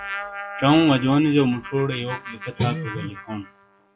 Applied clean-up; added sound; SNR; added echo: classical method log-MMSE.